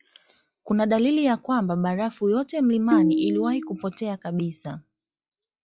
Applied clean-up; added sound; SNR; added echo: classical method log-MMSE.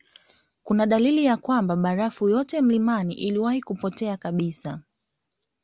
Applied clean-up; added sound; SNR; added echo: none; none; none; none.